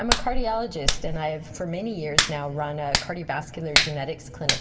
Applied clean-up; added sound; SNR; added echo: none; Hands; -2 dB; reverberation time 1.3 s.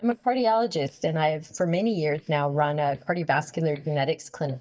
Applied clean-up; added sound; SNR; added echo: neural mask model DeepFilterNet 3.